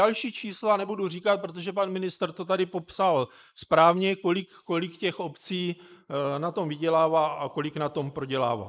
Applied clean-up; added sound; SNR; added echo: neural mask model Resemble Enhance denoiser.